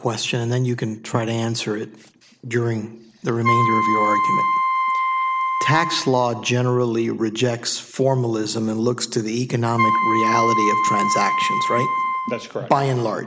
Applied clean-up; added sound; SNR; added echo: none; Wind instrument, woodwind instrument; -2 dB; none.